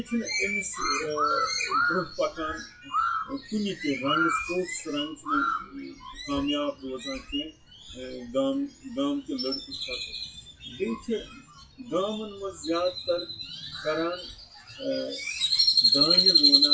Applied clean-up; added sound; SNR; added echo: classical method WPE with log-MMSE.